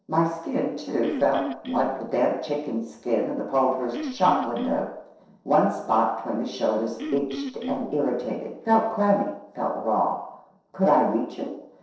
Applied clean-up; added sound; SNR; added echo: neural separator model SepFormer DNS4.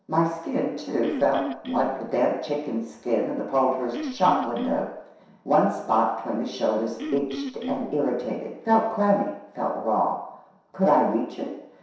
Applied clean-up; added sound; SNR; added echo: none; Cough; 7 dB; reverberation time 0.7 s.